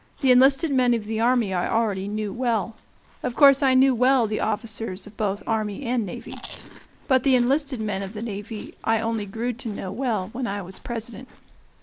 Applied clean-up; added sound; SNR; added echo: neural mask model Resemble Enhance denoiser.